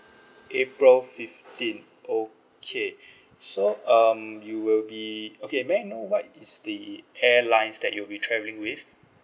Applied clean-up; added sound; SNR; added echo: none; none; none; none.